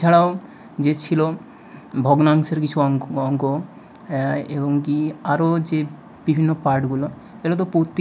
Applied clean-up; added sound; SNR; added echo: none; none; none; none.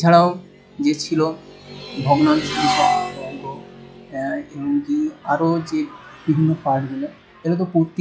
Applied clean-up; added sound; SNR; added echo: classical method log-MMSE.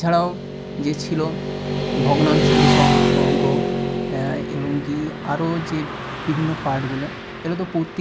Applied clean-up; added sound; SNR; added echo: none; Motorcycle / Traffic noise, roadway noise; -2 dB; none.